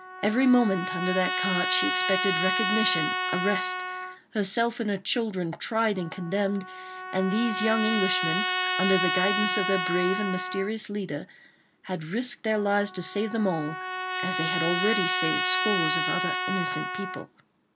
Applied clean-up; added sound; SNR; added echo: none; Trumpet; 2 dB; none.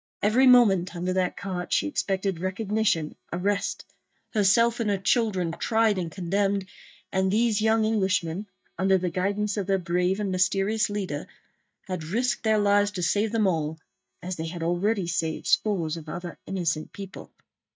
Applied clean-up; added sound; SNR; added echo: neural mask model DeepFilterNet 3.